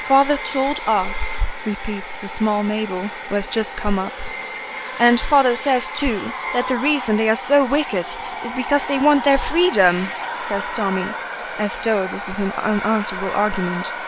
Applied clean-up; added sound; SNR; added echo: none; Domestic sounds, home sounds; 9 dB; none.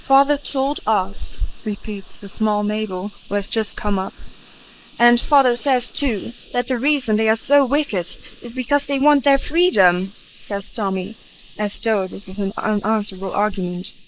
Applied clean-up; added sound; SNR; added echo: neural mask model Resemble Enhance denoiser.